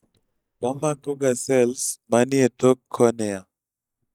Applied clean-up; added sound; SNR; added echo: neural mask model DeepFilterNet 3.